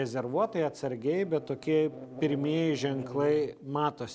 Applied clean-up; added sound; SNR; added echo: none; Buzz; 17 dB; none.